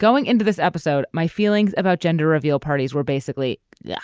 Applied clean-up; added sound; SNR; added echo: none; none; none; none.